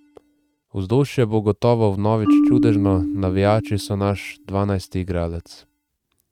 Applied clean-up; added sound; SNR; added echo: neural mask model RNNoise.